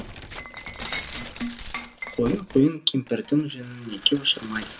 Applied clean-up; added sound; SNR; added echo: none; Shatter; 10 dB; none.